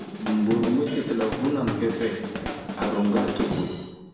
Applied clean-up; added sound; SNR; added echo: none; Drum kit; 6 dB; reverberation time 1.3 s.